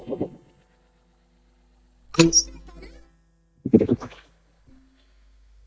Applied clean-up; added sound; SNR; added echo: neural mask model DeepFilterNet 3.